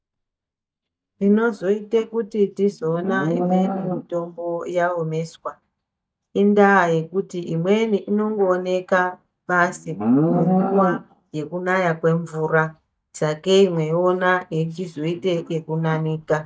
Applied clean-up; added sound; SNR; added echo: neural mask model DeepFilterNet 3.